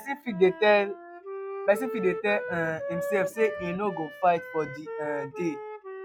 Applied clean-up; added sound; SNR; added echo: classical method log-MMSE.